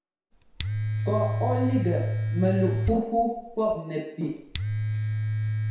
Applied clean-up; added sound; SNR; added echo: none; Domestic sounds, home sounds; 0 dB; reverberation time 0.7 s.